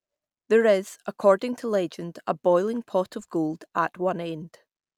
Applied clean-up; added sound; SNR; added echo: none; none; none; none.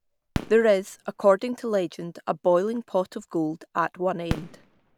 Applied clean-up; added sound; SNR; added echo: none; Fireworks; 14 dB; none.